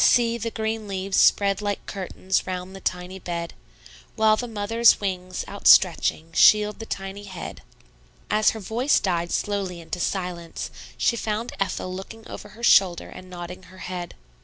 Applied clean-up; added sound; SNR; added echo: none; none; none; none.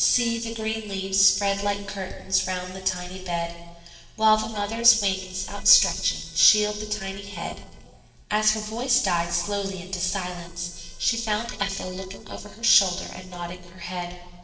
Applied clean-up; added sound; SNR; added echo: neural separator model SepFormer DNS4.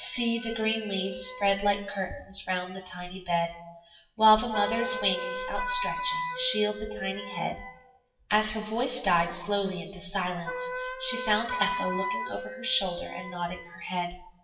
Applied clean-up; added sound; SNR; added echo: classical method WPE with log-MMSE.